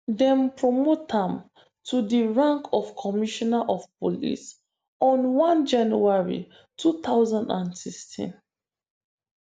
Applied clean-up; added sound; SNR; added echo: none; none; none; none.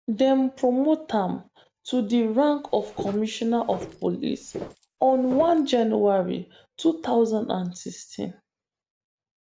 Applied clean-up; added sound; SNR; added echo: none; Walk, footsteps; 15 dB; none.